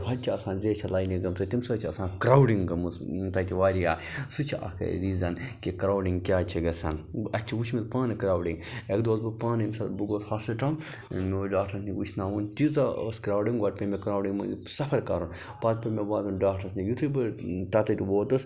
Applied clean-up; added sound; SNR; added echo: none; none; none; none.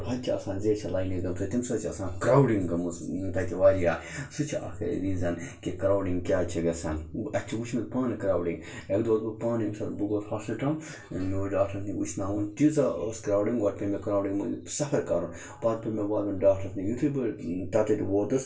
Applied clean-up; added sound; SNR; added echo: none; none; none; reverberation time 0.2 s.